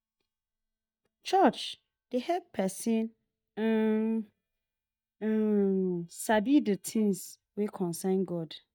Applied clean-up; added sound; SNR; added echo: neural mask model DeepFilterNet 3.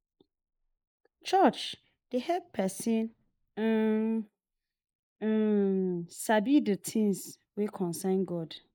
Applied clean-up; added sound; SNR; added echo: neural mask model Resemble Enhance denoiser.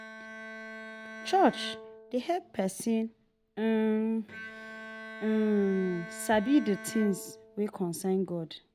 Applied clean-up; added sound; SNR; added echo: none; Bowed string instrument; 15 dB; none.